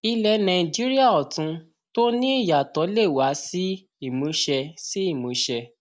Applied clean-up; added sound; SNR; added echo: none; none; none; none.